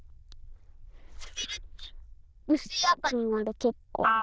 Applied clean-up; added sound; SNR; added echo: neural diffusion model UNIVERSE++.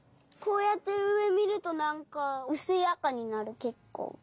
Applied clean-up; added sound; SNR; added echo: none; none; none; none.